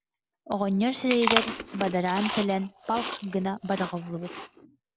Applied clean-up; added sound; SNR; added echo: none; Chewing, mastication; 3 dB; none.